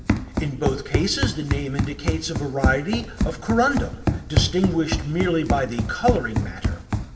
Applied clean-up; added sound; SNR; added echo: none; Run; 0 dB; reverberation time 0.9 s.